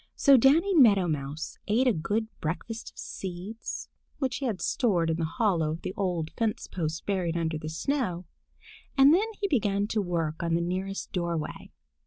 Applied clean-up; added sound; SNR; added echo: none; none; none; none.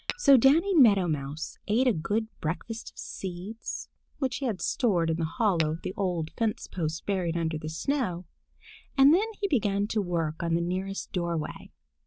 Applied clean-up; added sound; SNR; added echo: none; Tap / Glass; 13 dB; none.